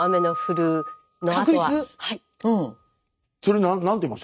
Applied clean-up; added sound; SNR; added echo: neural mask model RNNoise.